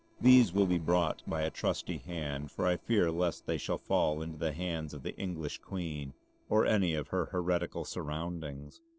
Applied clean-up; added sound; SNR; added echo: neural separator model SepFormer DNS4.